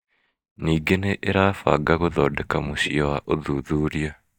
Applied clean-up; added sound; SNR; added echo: neural mask model DeepFilterNet 3.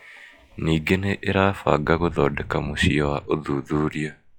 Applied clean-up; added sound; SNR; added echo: classical method log-MMSE.